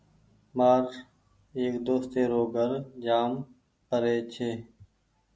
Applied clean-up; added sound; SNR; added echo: none; none; none; none.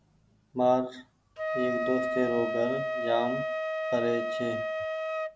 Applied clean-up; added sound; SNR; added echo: none; Wind instrument, woodwind instrument; 1 dB; none.